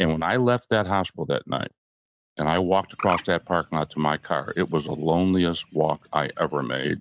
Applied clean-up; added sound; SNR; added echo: neural mask model DeepFilterNet 3.